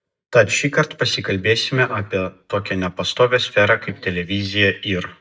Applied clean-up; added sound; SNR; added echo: neural mask model DeepFilterNet 3.